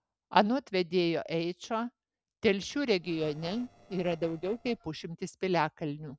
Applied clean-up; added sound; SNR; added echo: neural separator model SepFormer DNS4.